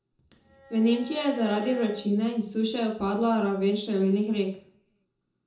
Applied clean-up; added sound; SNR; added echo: none; Bowed string instrument; 19 dB; reverberation time 0.6 s.